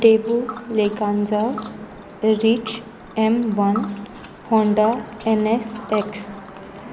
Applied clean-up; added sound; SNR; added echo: none; Tick; 19 dB; none.